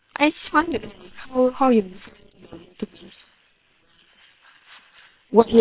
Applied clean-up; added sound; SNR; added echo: neural separator model SepFormer WHAM!.